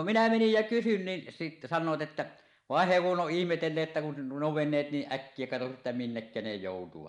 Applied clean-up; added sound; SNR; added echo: neural mask model Resemble Enhance denoiser.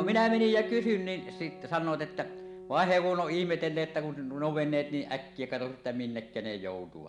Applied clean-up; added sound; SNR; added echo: none; Piano; 13 dB; none.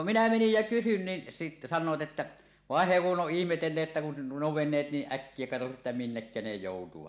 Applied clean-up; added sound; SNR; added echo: none; none; none; none.